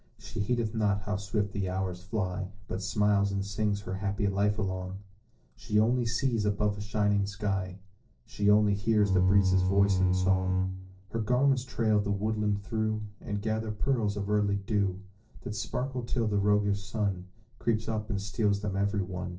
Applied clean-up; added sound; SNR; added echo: neural separator model SepFormer DNS4.